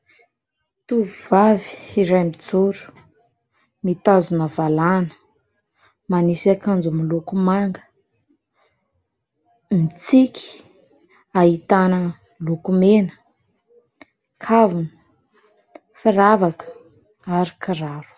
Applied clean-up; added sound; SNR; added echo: none; none; none; none.